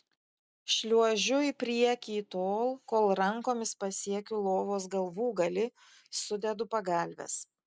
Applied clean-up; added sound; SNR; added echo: none; none; none; none.